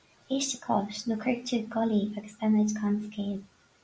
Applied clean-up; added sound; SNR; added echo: none; none; none; none.